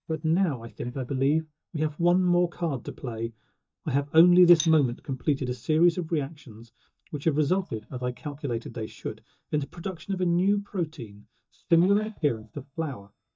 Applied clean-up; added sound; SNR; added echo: neural mask model DeepFilterNet 3.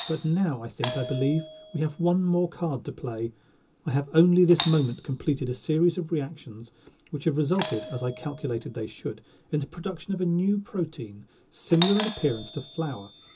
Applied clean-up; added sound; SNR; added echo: none; Doorbell; 10 dB; reverberation time 0.2 s.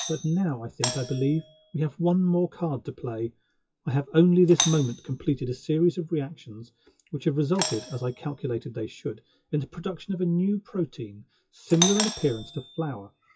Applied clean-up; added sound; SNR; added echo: classical method WPE with log-MMSE.